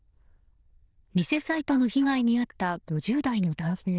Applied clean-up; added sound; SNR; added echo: neural diffusion model UNIVERSE++.